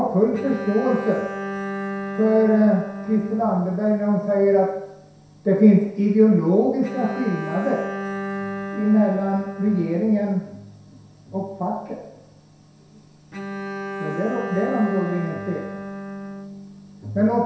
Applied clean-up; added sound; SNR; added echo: none; Bowed string instrument; 11 dB; reverberation time 0.7 s.